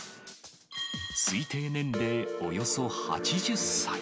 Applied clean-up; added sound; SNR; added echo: none; none; none; none.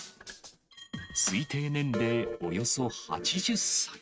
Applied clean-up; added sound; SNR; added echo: neural mask model RNNoise.